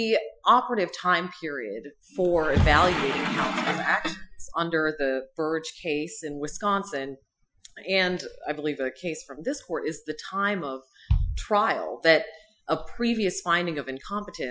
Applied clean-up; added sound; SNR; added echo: classical method Wiener filter.